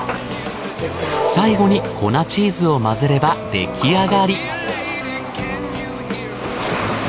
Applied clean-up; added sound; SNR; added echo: none; Breathing; 18 dB; none.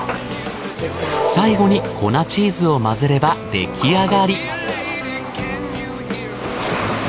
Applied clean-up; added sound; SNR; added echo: none; none; none; none.